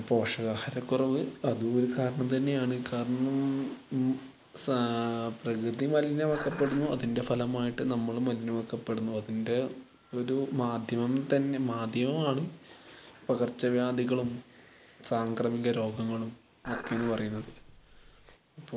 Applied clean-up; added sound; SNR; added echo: none; Dishes, pots, and pans; 14 dB; none.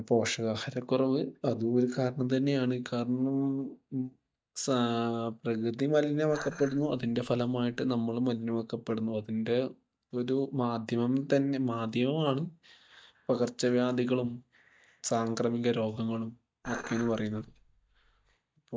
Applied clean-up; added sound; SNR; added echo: neural mask model DeepFilterNet 3.